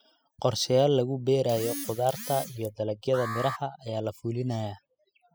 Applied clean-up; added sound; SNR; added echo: classical method spectral subtraction.